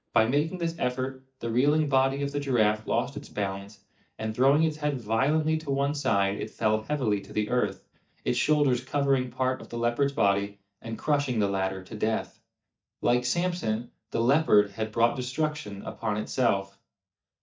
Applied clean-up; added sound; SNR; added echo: neural mask model DeepFilterNet 3.